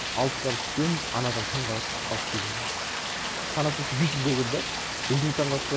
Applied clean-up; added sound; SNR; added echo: none; Rain; 2 dB; none.